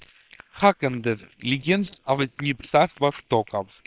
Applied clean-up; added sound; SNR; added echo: neural separator model SepFormer WHAM!.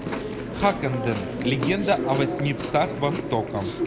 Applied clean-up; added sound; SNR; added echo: none; Chewing, mastication; 3 dB; none.